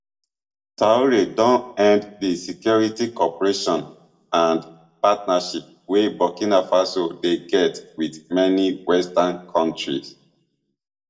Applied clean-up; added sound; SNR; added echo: none; none; none; reverberation time 0.4 s.